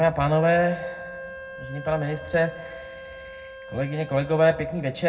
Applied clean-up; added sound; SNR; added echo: none; Wind instrument, woodwind instrument; 15 dB; reverberation time 0.3 s.